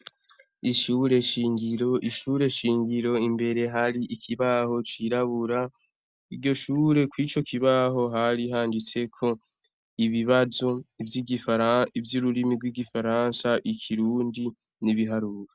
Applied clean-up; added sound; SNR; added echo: none; none; none; none.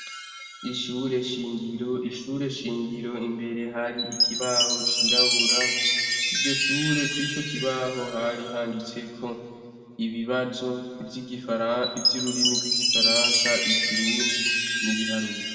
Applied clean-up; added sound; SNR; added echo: none; Chime; -3 dB; reverberation time 2.1 s.